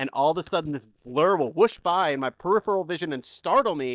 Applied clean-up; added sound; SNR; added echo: neural mask model DeepFilterNet 3.